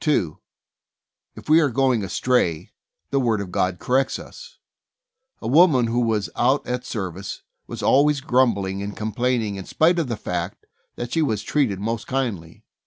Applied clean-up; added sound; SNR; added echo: none; none; none; none.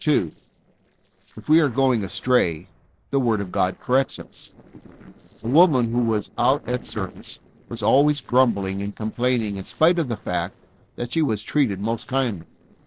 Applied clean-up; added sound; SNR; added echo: neural separator model SepFormer DNS4.